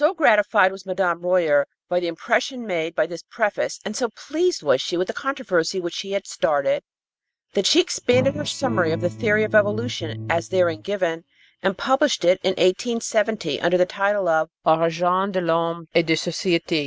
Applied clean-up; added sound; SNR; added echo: neural mask model RNNoise.